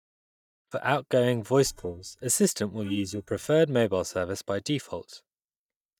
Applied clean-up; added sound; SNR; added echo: neural mask model DeepFilterNet 3.